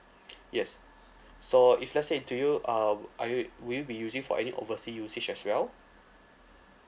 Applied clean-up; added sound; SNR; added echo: none; none; none; none.